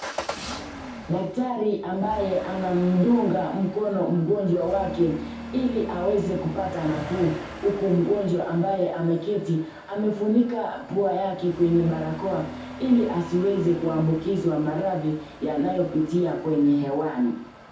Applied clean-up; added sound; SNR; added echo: none; Engine starting / Accelerating, revving, vroom / Motor vehicle (road); 14 dB; reverberation time 0.6 s.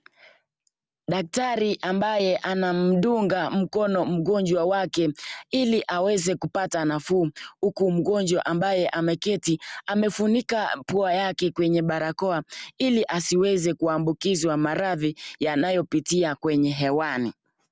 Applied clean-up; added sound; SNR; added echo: none; none; none; none.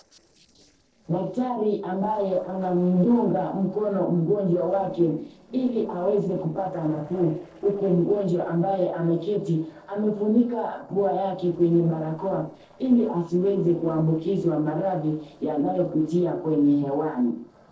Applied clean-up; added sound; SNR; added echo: neural separator model SepFormer DNS4.